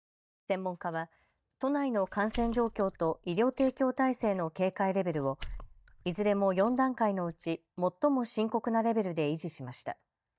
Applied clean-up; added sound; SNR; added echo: neural mask model DeepFilterNet 3.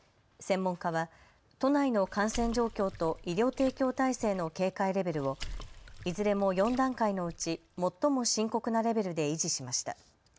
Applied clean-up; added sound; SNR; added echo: none; Water / Splash, splatter; 14 dB; none.